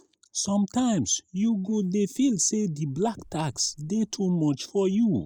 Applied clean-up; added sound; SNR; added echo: neural mask model Resemble Enhance denoiser.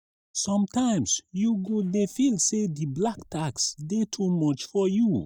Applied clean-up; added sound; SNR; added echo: neural mask model DeepFilterNet 3.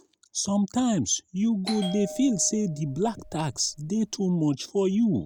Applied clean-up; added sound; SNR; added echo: none; Bell; 15 dB; none.